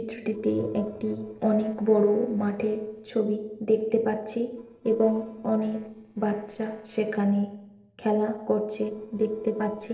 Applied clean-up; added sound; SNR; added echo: neural separator model SepFormer DNS4.